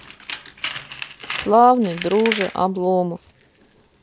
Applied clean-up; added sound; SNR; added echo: none; Tools; 11 dB; none.